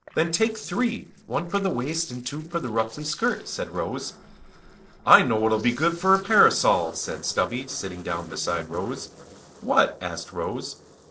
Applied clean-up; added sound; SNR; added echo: neural separator model SepFormer DNS4.